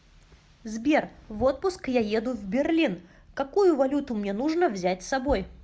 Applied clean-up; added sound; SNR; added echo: none; none; none; none.